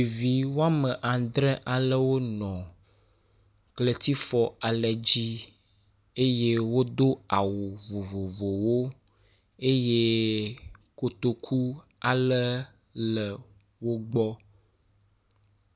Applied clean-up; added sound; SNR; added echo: none; none; none; none.